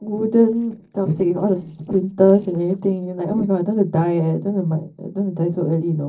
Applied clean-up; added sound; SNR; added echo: neural separator model SepFormer DNS4.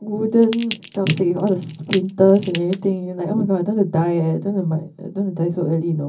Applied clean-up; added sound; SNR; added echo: none; Crackle / Crushing; 16 dB; reverberation time 0.4 s.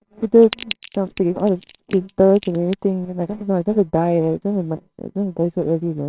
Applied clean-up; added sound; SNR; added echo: neural separator model SepFormer WHAMR!.